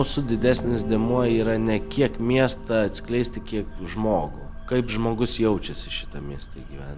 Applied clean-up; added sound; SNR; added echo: none; none; none; none.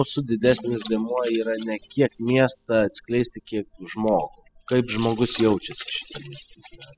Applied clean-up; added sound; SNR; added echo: classical method spectral subtraction.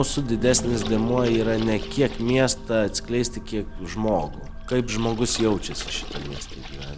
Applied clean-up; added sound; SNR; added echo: none; Water / Splash, splatter; 17 dB; none.